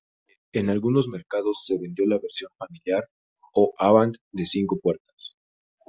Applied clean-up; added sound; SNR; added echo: none; none; none; none.